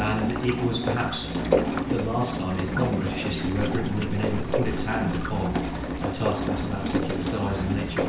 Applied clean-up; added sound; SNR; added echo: none; Rain; -1 dB; reverberation time 0.5 s.